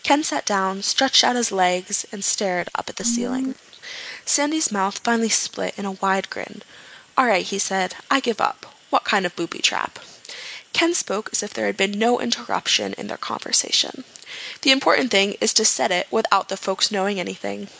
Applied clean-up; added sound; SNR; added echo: neural mask model Resemble Enhance denoiser.